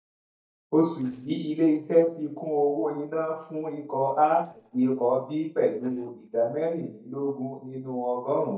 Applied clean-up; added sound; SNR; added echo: neural mask model DeepFilterNet 3.